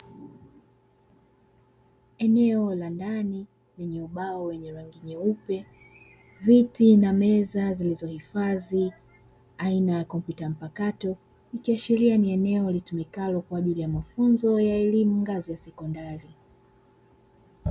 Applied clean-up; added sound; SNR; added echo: none; none; none; none.